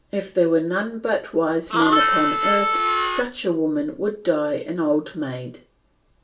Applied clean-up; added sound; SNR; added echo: none; Harmonica; -3 dB; reverberation time 0.3 s.